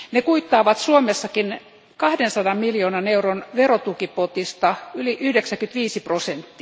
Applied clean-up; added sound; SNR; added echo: none; none; none; none.